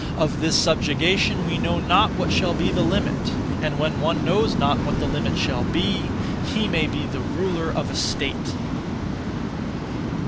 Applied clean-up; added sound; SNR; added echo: none; Waves, surf; -1 dB; none.